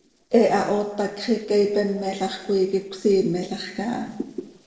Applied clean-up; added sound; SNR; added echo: neural separator model SepFormer DNS4.